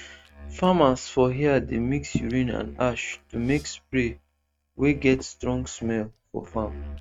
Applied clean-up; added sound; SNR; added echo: neural mask model RNNoise.